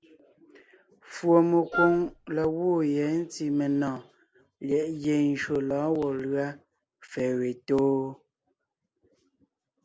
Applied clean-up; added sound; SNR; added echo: none; Wind instrument, woodwind instrument; 4 dB; none.